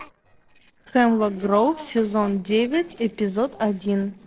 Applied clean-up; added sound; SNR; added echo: neural separator model SepFormer DNS4.